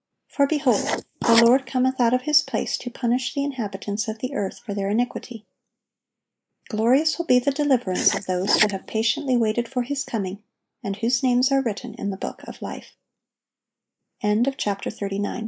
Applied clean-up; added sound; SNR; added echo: neural mask model Resemble Enhance denoiser.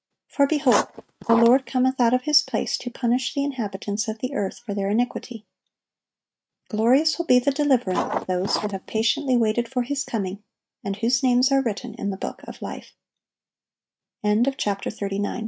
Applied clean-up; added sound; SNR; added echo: neural mask model RNNoise.